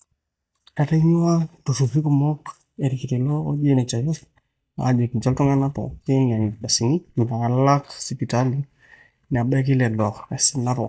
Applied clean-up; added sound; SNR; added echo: neural mask model DeepFilterNet 3.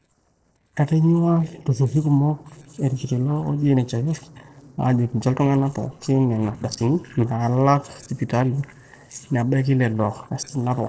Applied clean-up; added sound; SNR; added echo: neural separator model SepFormer DNS4.